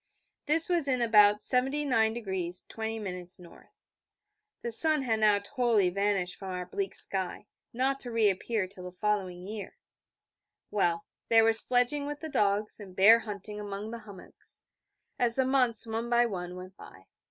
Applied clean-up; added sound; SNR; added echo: none; none; none; none.